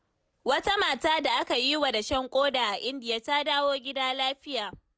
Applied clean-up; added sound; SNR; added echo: none; none; none; none.